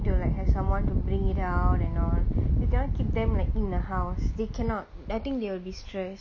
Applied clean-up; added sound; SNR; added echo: none; none; none; none.